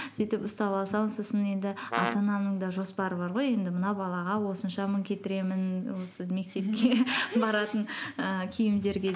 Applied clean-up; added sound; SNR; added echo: none; Brass instrument; 7 dB; none.